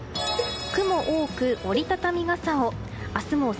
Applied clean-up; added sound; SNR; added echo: none; Cowbell; 12 dB; none.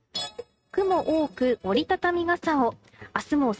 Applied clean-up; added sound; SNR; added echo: neural mask model RNNoise.